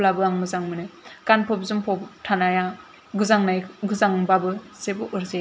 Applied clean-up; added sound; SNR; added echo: none; none; none; none.